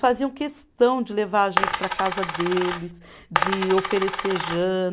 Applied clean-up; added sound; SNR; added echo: none; Coin (dropping); 3 dB; none.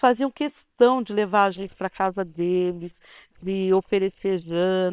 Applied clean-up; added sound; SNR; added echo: neural separator model SepFormer WHAM!.